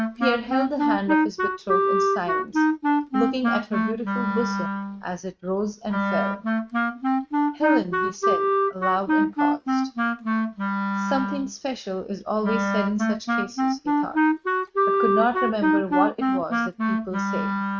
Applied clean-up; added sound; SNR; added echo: neural mask model RNNoise.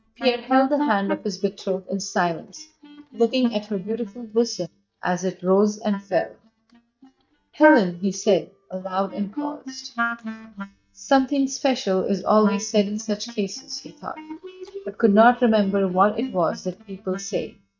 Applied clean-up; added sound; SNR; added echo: neural mask model DeepFilterNet 3.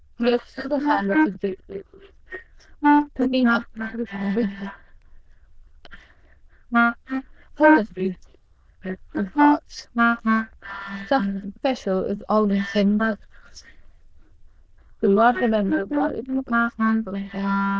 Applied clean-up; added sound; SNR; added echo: neural diffusion model UNIVERSE++.